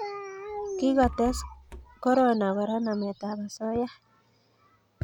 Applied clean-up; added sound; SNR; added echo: none; Rattle / Breathing; 14 dB; none.